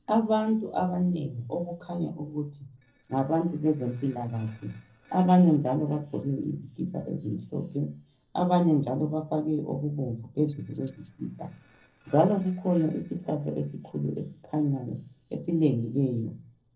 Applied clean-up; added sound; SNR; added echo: neural separator model SepFormer DNS4.